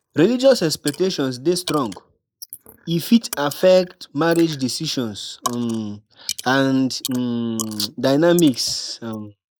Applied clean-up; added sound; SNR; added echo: neural mask model Resemble Enhance denoiser.